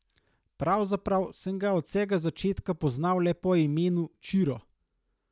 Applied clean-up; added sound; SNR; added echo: none; none; none; none.